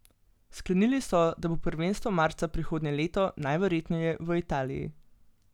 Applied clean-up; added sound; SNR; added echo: none; none; none; none.